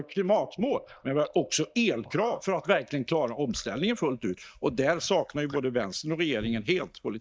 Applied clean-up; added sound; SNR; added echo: neural mask model DeepFilterNet 3.